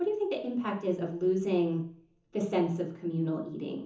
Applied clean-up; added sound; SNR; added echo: none; none; none; reverberation time 0.7 s.